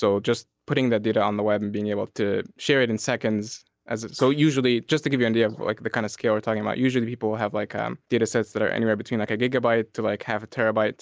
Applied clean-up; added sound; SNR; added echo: neural mask model Resemble Enhance denoiser.